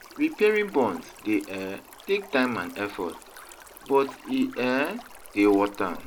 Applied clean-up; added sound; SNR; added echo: none; Stream; 19 dB; none.